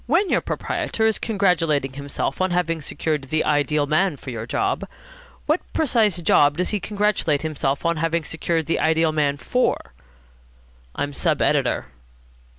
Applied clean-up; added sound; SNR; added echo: none; none; none; none.